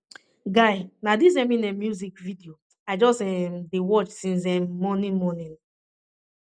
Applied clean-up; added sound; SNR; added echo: none; none; none; none.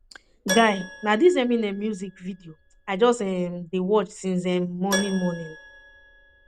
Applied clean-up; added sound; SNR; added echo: none; Keyboard (musical); 13 dB; none.